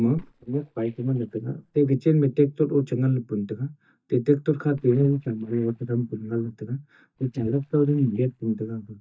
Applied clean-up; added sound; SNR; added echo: neural mask model DeepFilterNet 3.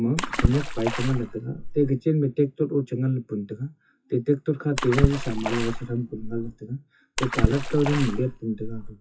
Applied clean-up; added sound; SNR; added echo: classical method WPE with log-MMSE.